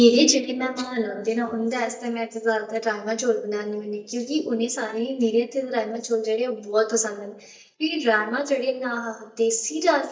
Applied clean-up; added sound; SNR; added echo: neural mask model DeepFilterNet 3.